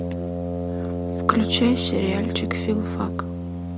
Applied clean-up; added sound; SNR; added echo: none; Brass instrument; 2 dB; none.